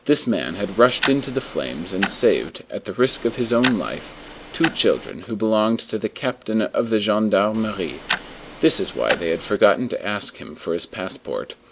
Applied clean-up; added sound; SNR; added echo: none; Tick-tock; 9 dB; none.